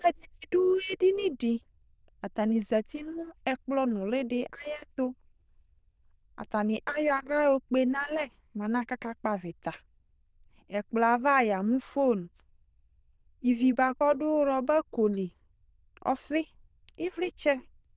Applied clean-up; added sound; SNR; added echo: neural diffusion model UNIVERSE++.